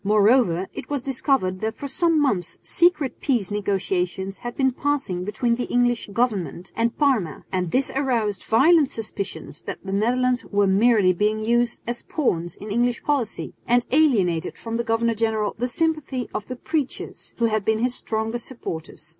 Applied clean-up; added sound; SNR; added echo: none; none; none; none.